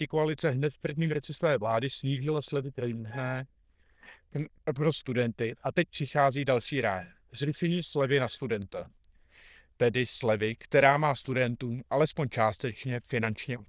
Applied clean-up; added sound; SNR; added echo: neural diffusion model UNIVERSE++.